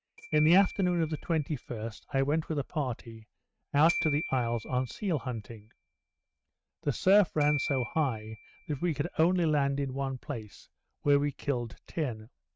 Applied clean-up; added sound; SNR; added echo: neural mask model RNNoise.